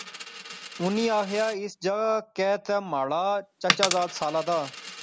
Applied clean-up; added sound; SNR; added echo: none; Coin (dropping); 7 dB; none.